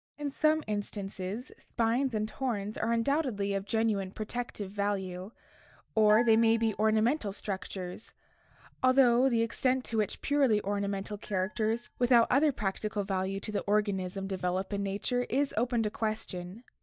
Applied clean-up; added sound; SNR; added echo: neural mask model DeepFilterNet 3.